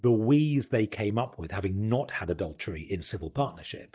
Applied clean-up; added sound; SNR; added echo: neural mask model DeepFilterNet 3.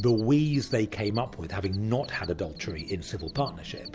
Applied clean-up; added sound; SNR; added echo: none; Cricket; 18 dB; none.